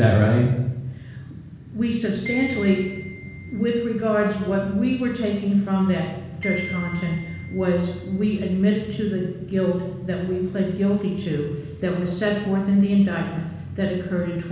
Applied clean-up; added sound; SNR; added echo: none; Glockenspiel; 16 dB; reverberation time 1.1 s.